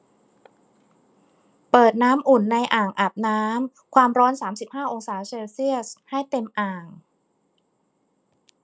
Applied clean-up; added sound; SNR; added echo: none; none; none; none.